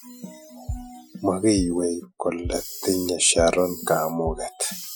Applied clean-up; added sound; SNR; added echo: classical method Wiener filter.